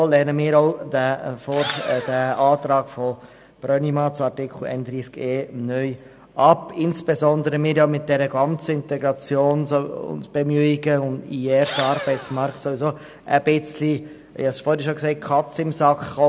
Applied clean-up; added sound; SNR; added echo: none; Engine / Drill; 10 dB; none.